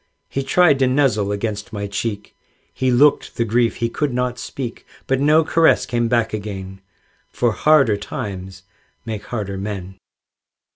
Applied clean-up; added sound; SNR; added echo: none; none; none; none.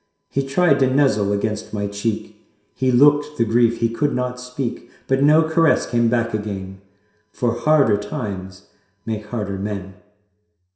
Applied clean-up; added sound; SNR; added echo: none; none; none; reverberation time 0.7 s.